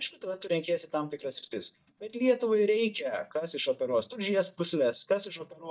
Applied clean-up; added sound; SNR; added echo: neural mask model DeepFilterNet 3.